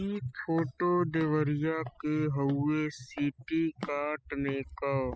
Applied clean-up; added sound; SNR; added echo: classical method spectral subtraction.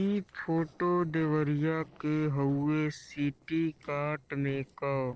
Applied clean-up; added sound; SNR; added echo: neural separator model SepFormer DNS4.